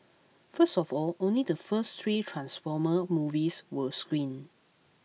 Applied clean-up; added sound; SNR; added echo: none; none; none; none.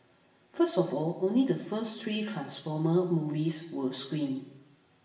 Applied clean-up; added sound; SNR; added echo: none; none; none; reverberation time 0.8 s.